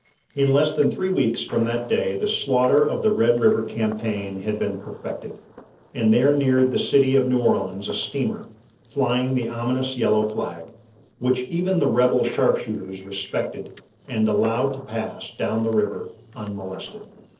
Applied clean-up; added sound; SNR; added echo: neural separator model SepFormer DNS4.